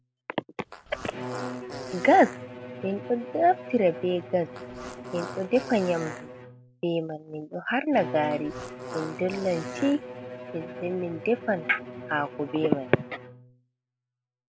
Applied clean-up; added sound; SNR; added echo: none; Bowed string instrument + Fart; 11 dB; none.